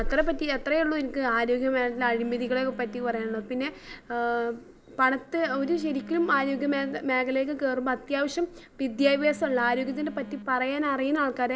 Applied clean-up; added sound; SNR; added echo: none; Telephone; 14 dB; none.